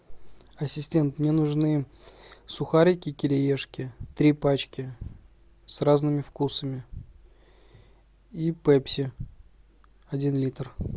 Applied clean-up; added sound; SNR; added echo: none; none; none; none.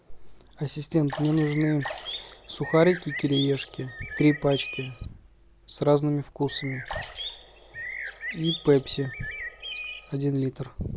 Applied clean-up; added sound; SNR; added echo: none; Sink (filling or washing) / Water / Splash, splatter + Bird; 10 dB; none.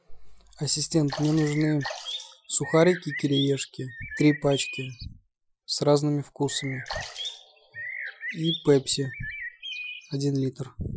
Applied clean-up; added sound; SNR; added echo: classical method Wiener filter.